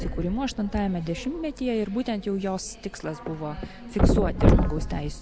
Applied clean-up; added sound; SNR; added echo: none; Thump, thud; -3 dB; none.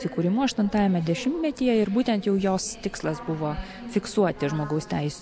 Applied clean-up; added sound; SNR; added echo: none; none; none; none.